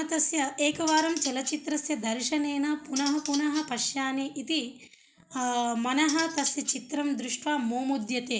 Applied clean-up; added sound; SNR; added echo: none; Cutlery, silverware; 10 dB; none.